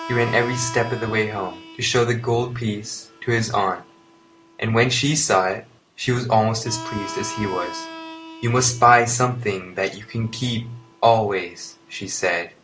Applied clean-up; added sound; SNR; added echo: none; Harmonica; 16 dB; none.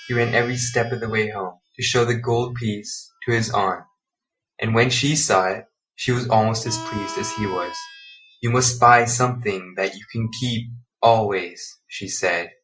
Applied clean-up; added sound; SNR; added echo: classical method Wiener filter.